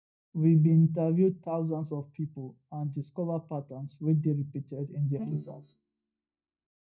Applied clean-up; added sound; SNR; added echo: neural mask model DeepFilterNet 3.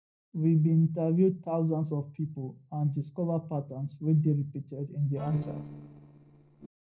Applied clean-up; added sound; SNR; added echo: neural separator model SepFormer DNS4.